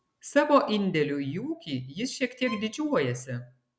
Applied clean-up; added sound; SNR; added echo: none; Bowed string instrument; 20 dB; none.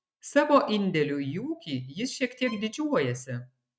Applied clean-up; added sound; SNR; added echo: neural mask model RNNoise.